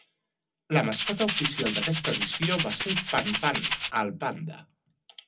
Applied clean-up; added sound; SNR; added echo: none; Rattle (instrument); -2 dB; reverberation time 0.4 s.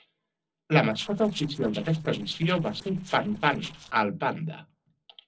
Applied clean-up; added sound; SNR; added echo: neural separator model SepFormer DNS4.